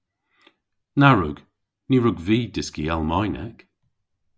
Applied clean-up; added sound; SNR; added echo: none; none; none; none.